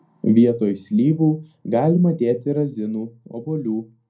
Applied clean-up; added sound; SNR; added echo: none; none; none; reverberation time 0.2 s.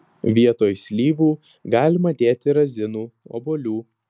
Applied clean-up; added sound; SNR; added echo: none; none; none; none.